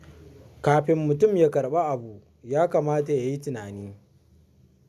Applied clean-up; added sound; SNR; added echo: none; none; none; none.